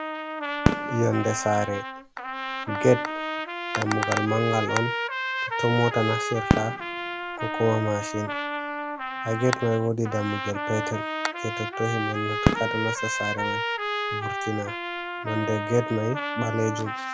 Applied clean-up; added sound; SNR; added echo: none; Fireworks + Trumpet; 1 dB; none.